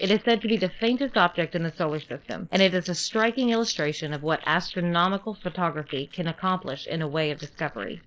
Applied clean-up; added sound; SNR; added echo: neural mask model Resemble Enhance denoiser.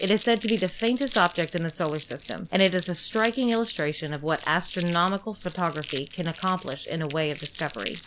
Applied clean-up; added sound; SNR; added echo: none; Crumpling, crinkling; 7 dB; none.